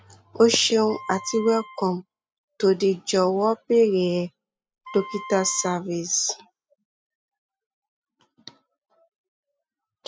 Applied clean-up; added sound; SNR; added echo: classical method spectral subtraction.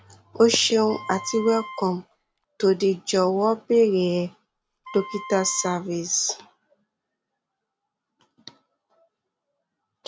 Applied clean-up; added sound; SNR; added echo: none; Wind instrument, woodwind instrument; 15 dB; none.